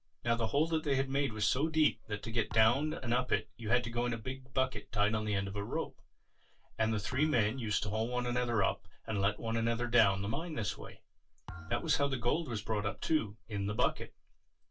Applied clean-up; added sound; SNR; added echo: none; Thump, thud; 19 dB; reverberation time 0.2 s.